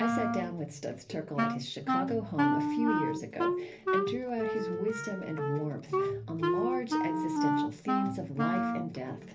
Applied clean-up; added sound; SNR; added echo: none; Wind instrument, woodwind instrument; -4 dB; reverberation time 0.3 s.